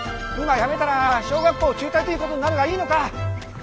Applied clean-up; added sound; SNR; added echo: none; none; none; none.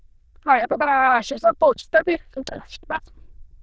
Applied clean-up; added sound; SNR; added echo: neural diffusion model UNIVERSE++.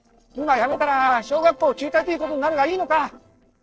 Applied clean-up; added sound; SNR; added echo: neural separator model SepFormer DNS4.